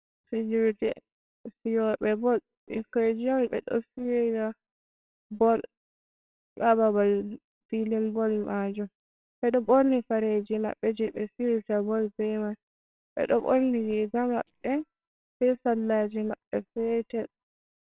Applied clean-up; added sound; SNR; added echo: neural separator model SepFormer WHAMR!.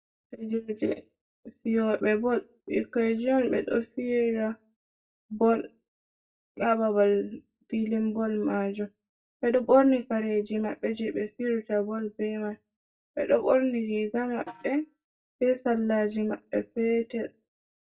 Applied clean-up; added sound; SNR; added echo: neural mask model DeepFilterNet 3.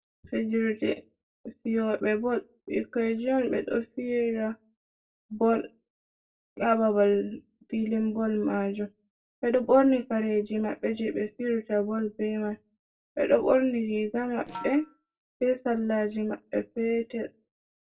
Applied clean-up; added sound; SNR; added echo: neural separator model SepFormer DNS4.